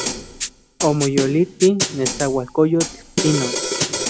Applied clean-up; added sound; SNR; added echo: none; Snare drum + Rattle (instrument); 5 dB; none.